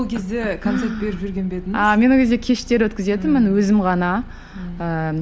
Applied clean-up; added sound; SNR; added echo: none; Purr; 17 dB; none.